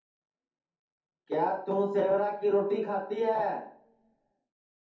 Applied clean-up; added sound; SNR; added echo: none; none; none; reverberation time 0.6 s.